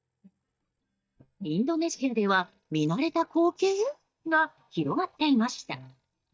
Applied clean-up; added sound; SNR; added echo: neural mask model DeepFilterNet 3.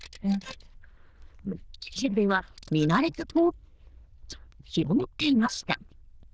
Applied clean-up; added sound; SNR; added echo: neural diffusion model UNIVERSE++.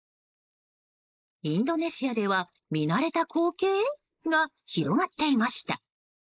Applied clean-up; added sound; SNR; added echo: neural mask model Resemble Enhance denoiser.